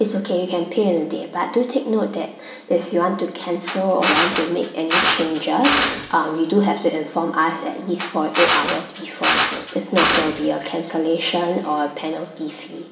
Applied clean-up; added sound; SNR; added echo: none; Drill; 0 dB; reverberation time 1.0 s.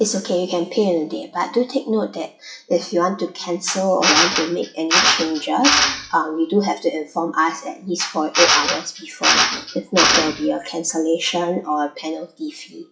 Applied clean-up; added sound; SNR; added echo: classical method WPE with log-MMSE.